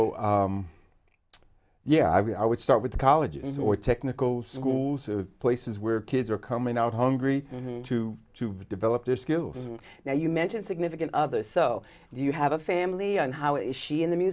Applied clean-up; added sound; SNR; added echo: none; none; none; none.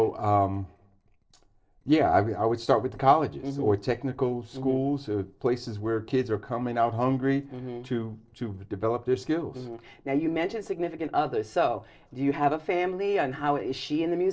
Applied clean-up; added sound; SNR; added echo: neural separator model SepFormer DNS4.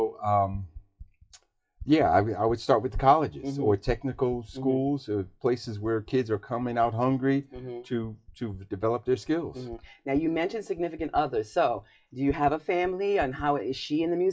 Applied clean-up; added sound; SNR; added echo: classical method WPE with log-MMSE.